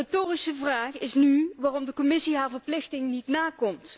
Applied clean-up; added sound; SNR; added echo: none; none; none; none.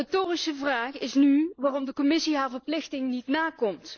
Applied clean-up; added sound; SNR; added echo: neural mask model Resemble Enhance denoiser.